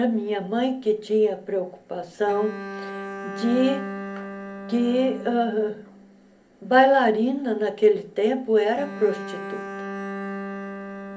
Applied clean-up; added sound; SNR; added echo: none; Bowed string instrument; 12 dB; reverberation time 0.3 s.